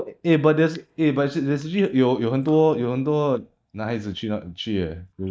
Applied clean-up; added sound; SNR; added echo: neural mask model DeepFilterNet 3.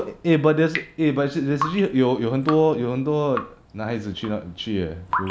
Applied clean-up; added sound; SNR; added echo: none; Drip; 11 dB; none.